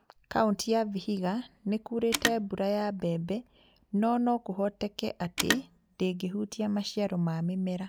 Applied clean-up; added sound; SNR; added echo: none; Telephone; 8 dB; none.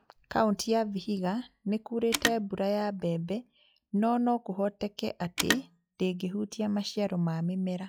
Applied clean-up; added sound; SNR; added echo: classical method log-MMSE.